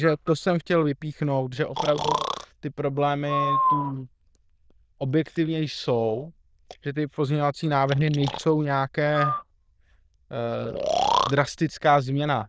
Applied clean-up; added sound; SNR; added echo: neural diffusion model UNIVERSE++.